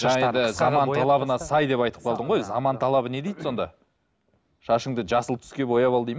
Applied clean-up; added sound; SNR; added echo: none; none; none; none.